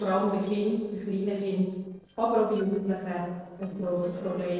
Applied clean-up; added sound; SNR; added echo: neural separator model SepFormer DNS4.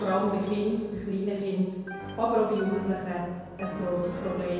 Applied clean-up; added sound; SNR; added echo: none; Piano; 12 dB; reverberation time 1.2 s.